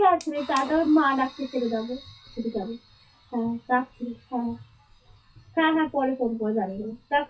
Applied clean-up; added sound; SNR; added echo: classical method WPE with log-MMSE.